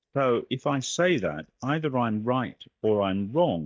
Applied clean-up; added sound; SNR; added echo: neural mask model DeepFilterNet 3.